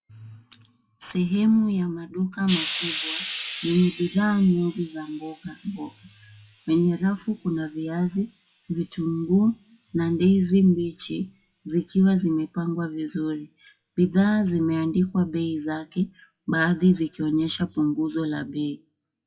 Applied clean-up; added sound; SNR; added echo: classical method WPE with log-MMSE.